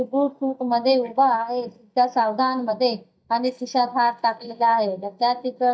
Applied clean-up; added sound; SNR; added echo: neural mask model DeepFilterNet 3.